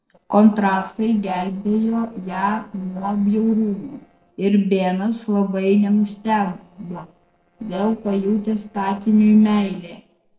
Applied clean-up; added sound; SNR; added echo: neural separator model SepFormer DNS4.